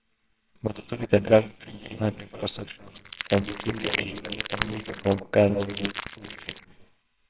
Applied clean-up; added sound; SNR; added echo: neural separator model SepFormer WHAMR!.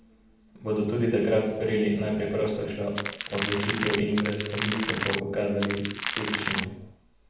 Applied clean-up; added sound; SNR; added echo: none; Crackle; 4 dB; reverberation time 0.7 s.